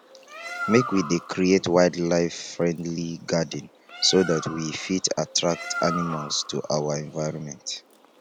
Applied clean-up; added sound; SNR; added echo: none; Bird; 12 dB; none.